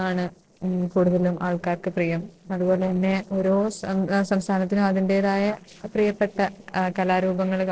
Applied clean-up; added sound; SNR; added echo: neural separator model SepFormer DNS4.